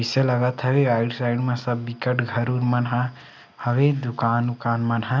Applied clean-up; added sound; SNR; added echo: none; none; none; none.